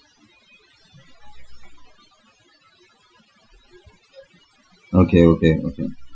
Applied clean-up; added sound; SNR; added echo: classical method Wiener filter.